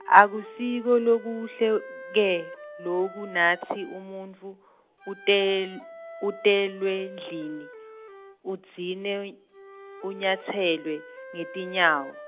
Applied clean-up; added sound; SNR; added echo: none; Wind instrument, woodwind instrument; 17 dB; none.